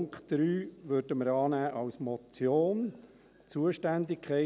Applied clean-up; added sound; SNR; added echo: none; none; none; none.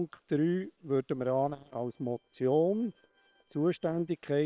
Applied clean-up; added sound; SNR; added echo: neural separator model SepFormer WHAM!.